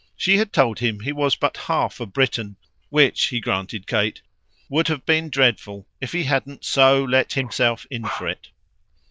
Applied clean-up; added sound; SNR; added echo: neural diffusion model UNIVERSE++.